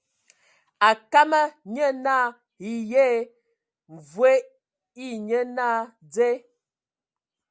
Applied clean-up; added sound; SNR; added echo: none; none; none; none.